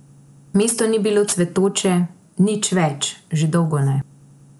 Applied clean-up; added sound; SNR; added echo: none; none; none; none.